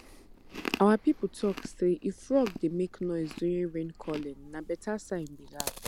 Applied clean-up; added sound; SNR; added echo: none; Chewing, mastication; 12 dB; none.